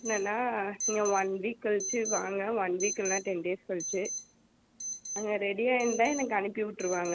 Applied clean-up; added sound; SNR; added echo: none; Alarm; 9 dB; none.